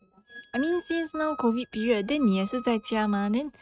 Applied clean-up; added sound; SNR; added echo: neural mask model RNNoise.